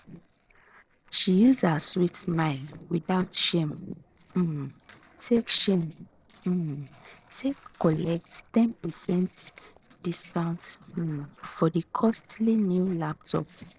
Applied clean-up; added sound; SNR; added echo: neural separator model SepFormer DNS4.